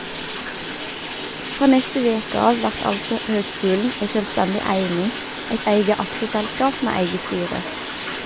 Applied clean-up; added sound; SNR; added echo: none; Bathtub (filling or washing); 5 dB; none.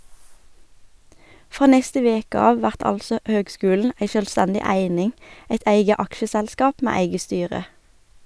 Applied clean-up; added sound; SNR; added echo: none; none; none; none.